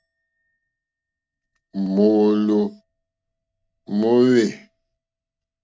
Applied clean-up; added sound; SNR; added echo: neural mask model RNNoise.